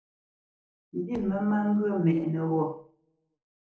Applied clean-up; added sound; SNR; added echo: neural separator model SepFormer DNS4.